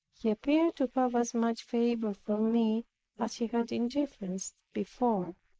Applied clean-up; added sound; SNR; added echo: neural mask model Resemble Enhance denoiser.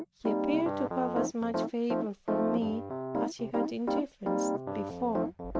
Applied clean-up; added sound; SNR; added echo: none; Piano; -1 dB; none.